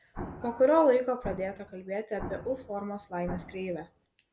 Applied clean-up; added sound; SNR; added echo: none; Explosion; 14 dB; none.